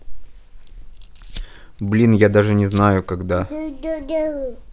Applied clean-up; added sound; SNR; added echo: neural mask model Resemble Enhance denoiser.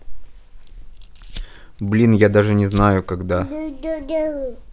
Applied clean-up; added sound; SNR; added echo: none; Fire; 14 dB; none.